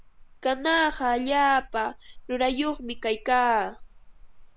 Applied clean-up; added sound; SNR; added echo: none; Rain; 17 dB; none.